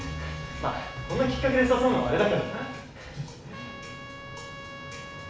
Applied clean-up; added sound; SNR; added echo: none; Trumpet; 14 dB; reverberation time 0.7 s.